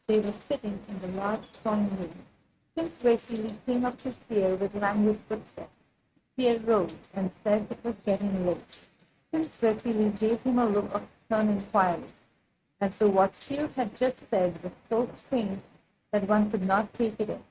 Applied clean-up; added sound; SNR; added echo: neural mask model RNNoise.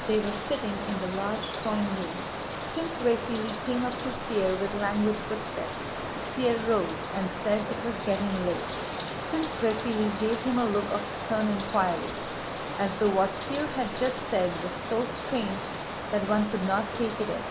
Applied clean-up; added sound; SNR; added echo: none; Bathtub (filling or washing) + Water; 5 dB; none.